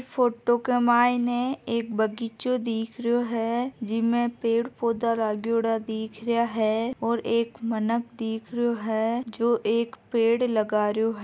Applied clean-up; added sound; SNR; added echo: none; none; none; none.